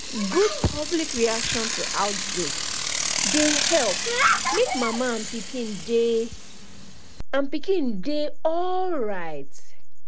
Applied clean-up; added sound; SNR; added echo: none; Bicycle; -2 dB; none.